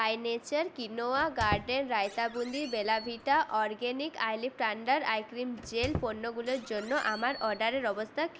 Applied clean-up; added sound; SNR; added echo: none; Squeak; 12 dB; none.